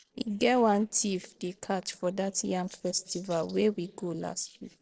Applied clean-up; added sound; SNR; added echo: neural separator model SepFormer DNS4.